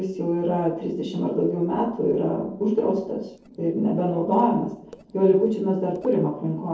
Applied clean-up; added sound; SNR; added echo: neural separator model SepFormer DNS4.